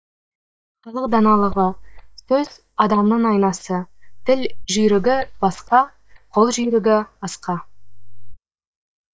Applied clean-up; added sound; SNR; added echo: neural mask model DeepFilterNet 3.